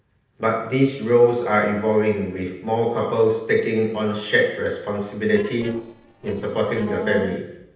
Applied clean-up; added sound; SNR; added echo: neural separator model SepFormer DNS4.